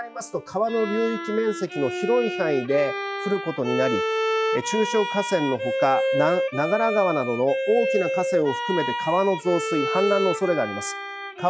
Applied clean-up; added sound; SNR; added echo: classical method log-MMSE.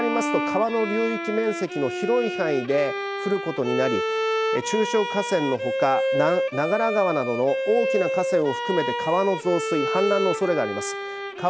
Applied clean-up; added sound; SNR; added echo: none; Bowed string instrument; 3 dB; none.